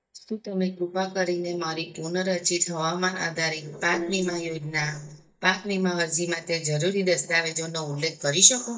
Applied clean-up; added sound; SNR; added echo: neural mask model DeepFilterNet 3.